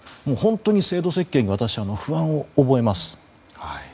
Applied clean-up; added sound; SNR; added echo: none; none; none; none.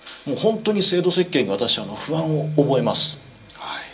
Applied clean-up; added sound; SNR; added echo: none; none; none; reverberation time 0.2 s.